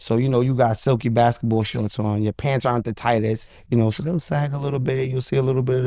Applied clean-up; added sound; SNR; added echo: neural diffusion model UNIVERSE++.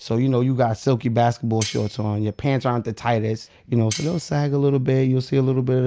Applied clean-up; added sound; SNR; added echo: none; Cutlery, silverware; 15 dB; none.